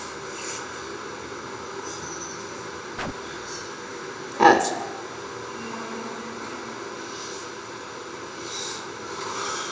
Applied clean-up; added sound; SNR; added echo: none; Car; 20 dB; reverberation time 0.8 s.